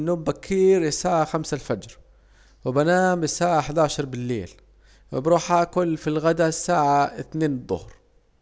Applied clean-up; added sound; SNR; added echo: none; none; none; none.